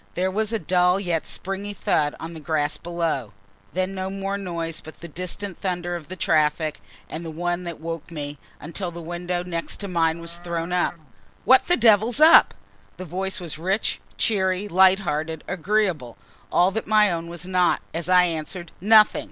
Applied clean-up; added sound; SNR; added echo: none; Livestock, farm animals, working animals; 16 dB; none.